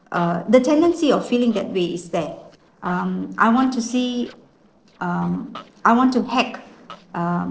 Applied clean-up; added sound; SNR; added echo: neural separator model SepFormer DNS4.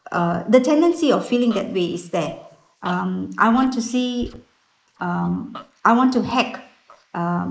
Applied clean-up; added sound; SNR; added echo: neural mask model Resemble Enhance denoiser.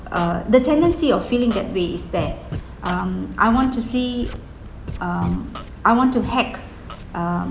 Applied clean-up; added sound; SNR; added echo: none; Scratching (performance technique); 14 dB; none.